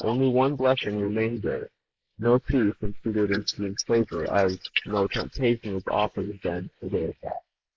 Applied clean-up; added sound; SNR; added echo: neural mask model Resemble Enhance denoiser.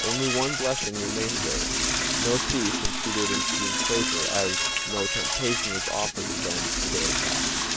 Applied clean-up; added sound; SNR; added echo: none; Toilet flush / Door; -5 dB; none.